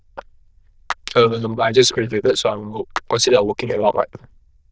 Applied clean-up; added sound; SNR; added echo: neural diffusion model UNIVERSE++.